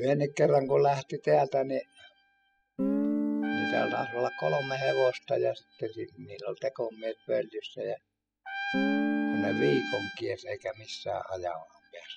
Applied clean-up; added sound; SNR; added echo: classical method spectral subtraction.